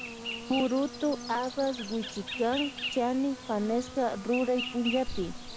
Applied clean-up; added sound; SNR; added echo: none; Insect; 8 dB; none.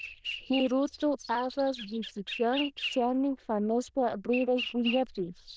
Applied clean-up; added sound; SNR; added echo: neural diffusion model UNIVERSE++.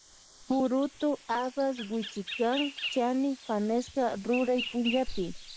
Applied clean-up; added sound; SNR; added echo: neural mask model Resemble Enhance denoiser.